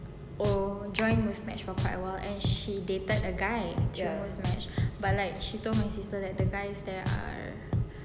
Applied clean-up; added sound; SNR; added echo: none; Drum; 2 dB; none.